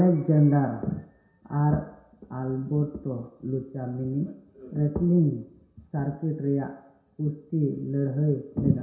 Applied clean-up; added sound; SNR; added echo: none; none; none; reverberation time 0.7 s.